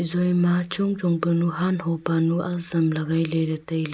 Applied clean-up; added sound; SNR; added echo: none; none; none; none.